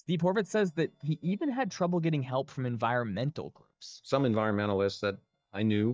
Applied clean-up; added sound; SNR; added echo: neural mask model DeepFilterNet 3.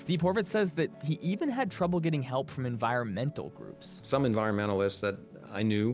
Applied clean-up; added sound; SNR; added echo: none; none; none; none.